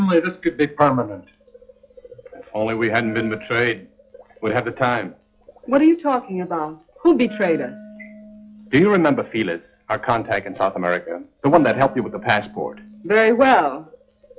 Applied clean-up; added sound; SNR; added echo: classical method log-MMSE.